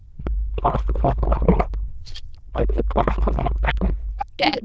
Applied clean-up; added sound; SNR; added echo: neural diffusion model UNIVERSE++.